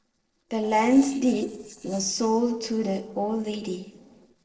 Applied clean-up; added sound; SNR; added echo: neural separator model SepFormer DNS4.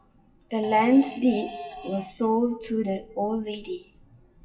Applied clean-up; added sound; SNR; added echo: classical method WPE with log-MMSE.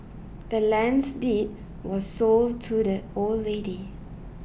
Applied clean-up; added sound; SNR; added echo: none; none; none; none.